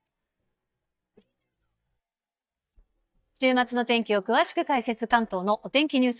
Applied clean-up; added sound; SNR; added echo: neural mask model DeepFilterNet 3.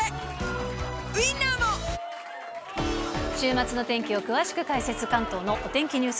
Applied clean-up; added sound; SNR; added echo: none; Applause; 10 dB; none.